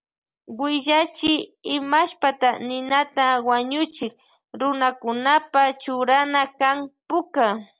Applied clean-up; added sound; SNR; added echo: none; none; none; none.